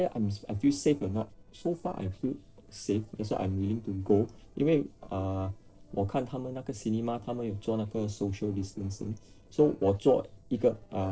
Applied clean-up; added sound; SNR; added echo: neural separator model SepFormer DNS4.